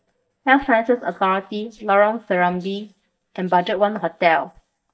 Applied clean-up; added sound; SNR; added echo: neural mask model DeepFilterNet 3.